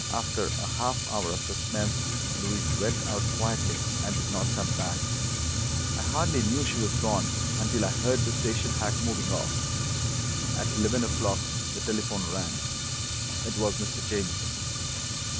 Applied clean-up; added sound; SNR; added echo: none; Fire; -5 dB; none.